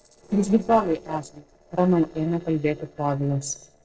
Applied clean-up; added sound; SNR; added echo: neural separator model SepFormer DNS4.